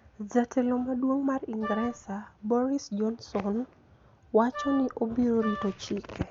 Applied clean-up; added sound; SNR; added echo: none; Wind instrument, woodwind instrument; 10 dB; none.